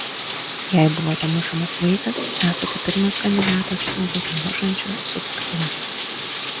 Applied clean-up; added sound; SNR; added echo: none; Bathtub (filling or washing); 4 dB; none.